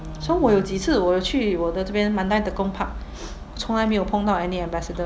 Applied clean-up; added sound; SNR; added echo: none; none; none; none.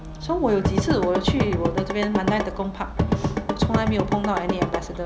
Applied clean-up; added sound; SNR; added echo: none; Drum / Drum kit; -1 dB; none.